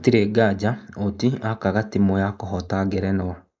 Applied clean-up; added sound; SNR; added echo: neural mask model Resemble Enhance denoiser.